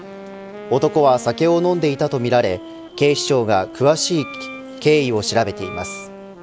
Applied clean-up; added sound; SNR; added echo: none; Wind instrument, woodwind instrument + Wind instrument, woodwind instrument; 15 dB; none.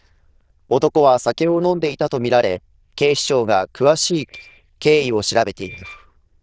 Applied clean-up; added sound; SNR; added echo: neural diffusion model UNIVERSE++.